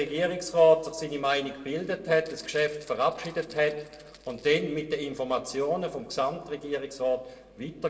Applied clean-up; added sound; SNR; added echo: neural separator model SepFormer DNS4.